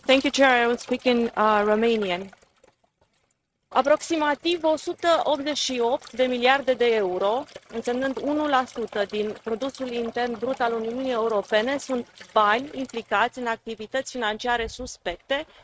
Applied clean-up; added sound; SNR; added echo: neural mask model RNNoise.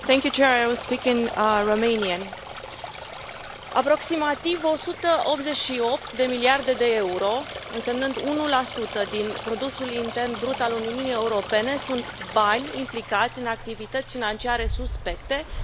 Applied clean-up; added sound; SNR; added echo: none; Stream; 10 dB; none.